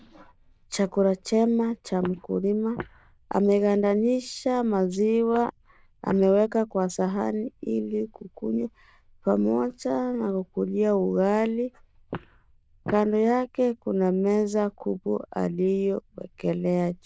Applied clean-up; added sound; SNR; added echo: neural diffusion model UNIVERSE++.